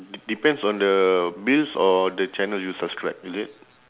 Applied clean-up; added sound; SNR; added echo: none; none; none; none.